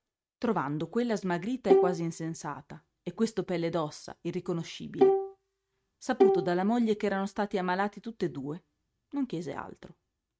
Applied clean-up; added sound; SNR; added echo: neural mask model RNNoise.